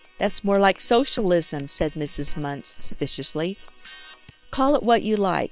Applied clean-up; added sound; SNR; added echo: neural separator model SepFormer WHAM!.